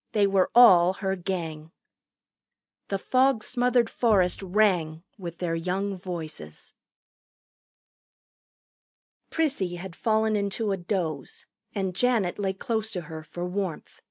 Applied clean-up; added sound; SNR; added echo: neural mask model RNNoise.